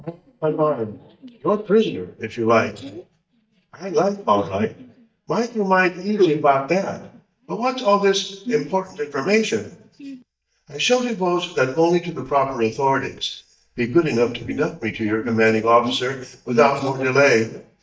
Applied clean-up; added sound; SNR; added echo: neural mask model DeepFilterNet 3.